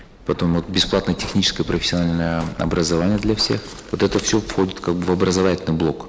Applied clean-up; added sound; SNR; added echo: none; Thunder / Rain + Gunshot, gunfire; 17 dB; none.